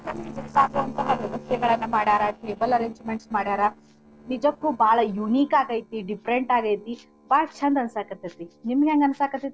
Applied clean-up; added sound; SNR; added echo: neural separator model SepFormer DNS4.